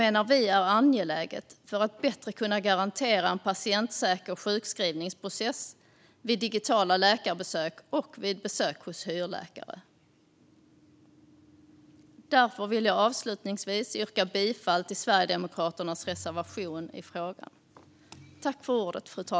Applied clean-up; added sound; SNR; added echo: none; none; none; none.